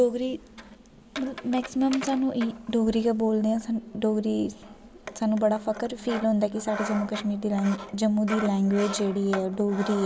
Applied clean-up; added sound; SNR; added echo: none; none; none; none.